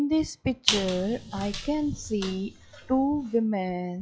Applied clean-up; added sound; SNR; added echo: classical method log-MMSE.